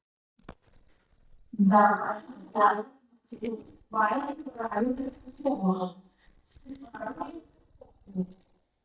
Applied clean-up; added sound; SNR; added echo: neural mask model DeepFilterNet 3.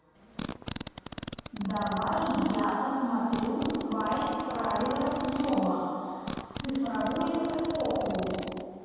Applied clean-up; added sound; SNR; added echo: none; Fart; 10 dB; reverberation time 2.1 s.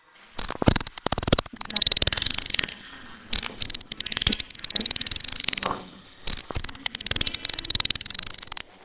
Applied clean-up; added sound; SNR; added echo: neural separator model SepFormer WHAMR!.